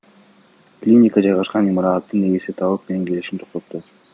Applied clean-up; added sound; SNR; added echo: none; none; none; none.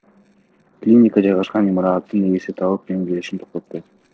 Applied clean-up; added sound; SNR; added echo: neural separator model SepFormer DNS4.